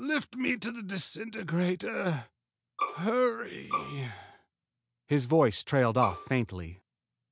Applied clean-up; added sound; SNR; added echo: none; Bowed string instrument; 6 dB; none.